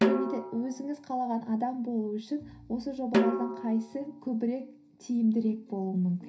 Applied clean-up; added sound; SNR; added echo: none; Snare drum; 2 dB; reverberation time 0.4 s.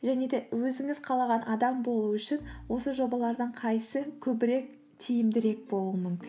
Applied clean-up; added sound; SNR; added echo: none; none; none; none.